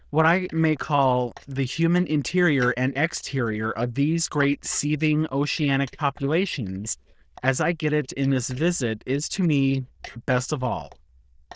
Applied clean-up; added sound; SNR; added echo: neural diffusion model UNIVERSE++.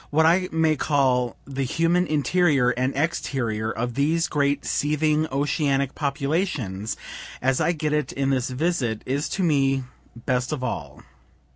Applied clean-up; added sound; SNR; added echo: none; none; none; none.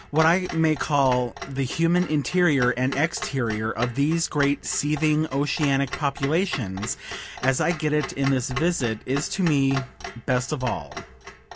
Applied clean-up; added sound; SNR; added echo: none; Clock; 13 dB; none.